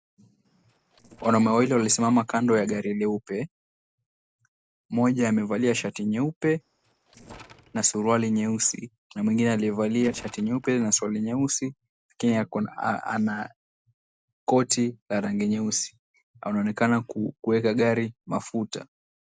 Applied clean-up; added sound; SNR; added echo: neural separator model SepFormer DNS4.